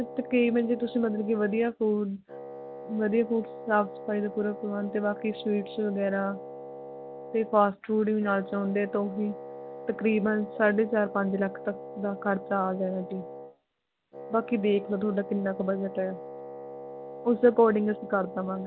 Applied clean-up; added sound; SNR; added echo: none; Wind instrument, woodwind instrument; 13 dB; none.